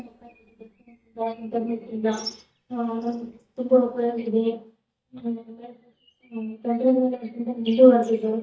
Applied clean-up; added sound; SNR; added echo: neural mask model DeepFilterNet 3.